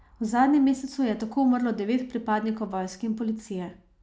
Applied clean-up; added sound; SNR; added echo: none; none; none; none.